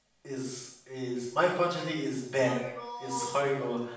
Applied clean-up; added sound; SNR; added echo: none; none; none; reverberation time 0.7 s.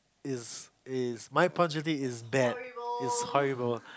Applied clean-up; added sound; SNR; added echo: none; none; none; none.